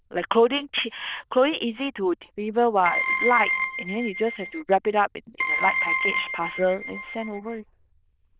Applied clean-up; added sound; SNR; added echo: neural diffusion model UNIVERSE++.